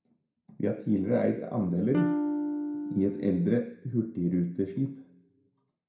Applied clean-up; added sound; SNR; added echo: none; Electric guitar / Strum; 2 dB; reverberation time 0.5 s.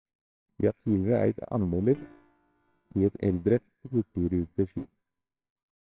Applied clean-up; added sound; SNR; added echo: neural separator model SepFormer WHAMR!.